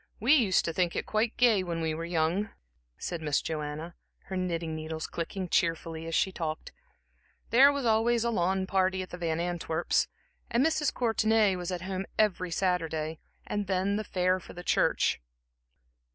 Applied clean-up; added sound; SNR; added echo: none; none; none; none.